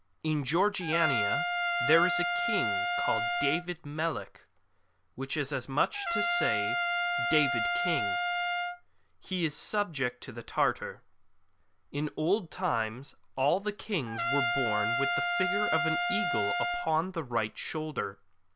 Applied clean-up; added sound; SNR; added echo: none; Trumpet; -2 dB; none.